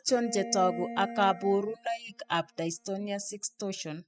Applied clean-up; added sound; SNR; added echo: classical method spectral subtraction.